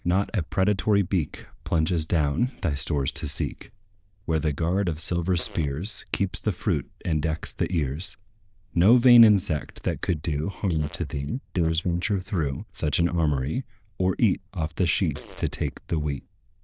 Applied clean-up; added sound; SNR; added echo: neural diffusion model UNIVERSE++.